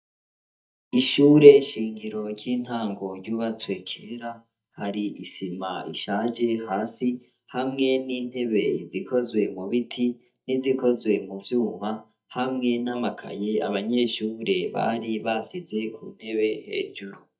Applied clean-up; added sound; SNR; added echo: neural mask model DeepFilterNet 3.